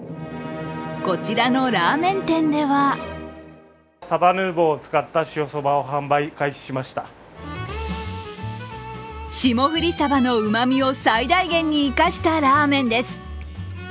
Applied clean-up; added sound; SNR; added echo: none; none; none; none.